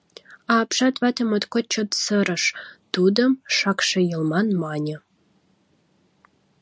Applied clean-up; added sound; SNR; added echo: none; none; none; none.